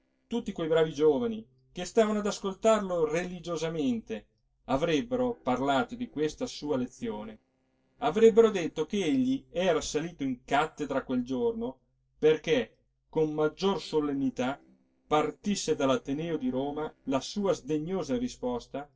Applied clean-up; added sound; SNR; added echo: neural separator model SepFormer DNS4.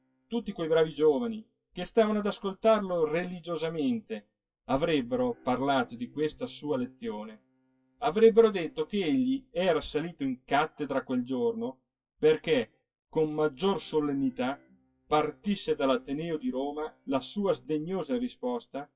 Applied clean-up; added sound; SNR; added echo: classical method WPE with log-MMSE.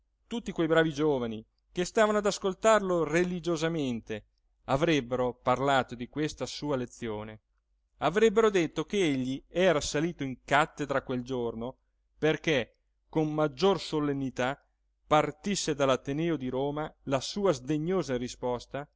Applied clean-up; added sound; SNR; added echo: none; none; none; none.